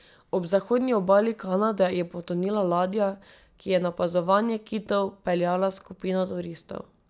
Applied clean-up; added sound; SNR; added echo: none; none; none; none.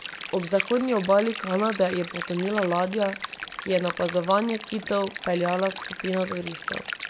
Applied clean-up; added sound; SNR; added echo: none; Stream; 10 dB; none.